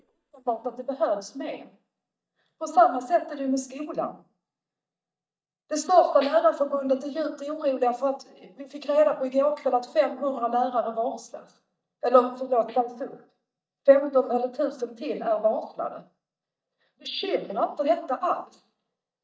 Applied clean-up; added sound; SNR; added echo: neural mask model DeepFilterNet 3.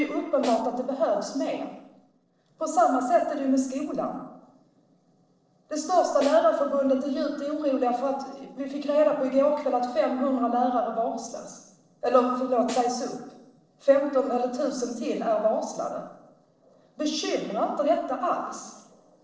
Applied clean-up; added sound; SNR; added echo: neural separator model SepFormer DNS4.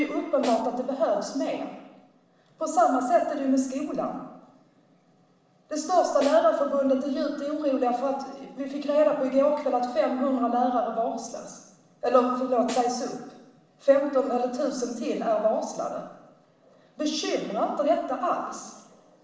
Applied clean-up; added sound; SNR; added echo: none; Snare drum; 16 dB; reverberation time 0.9 s.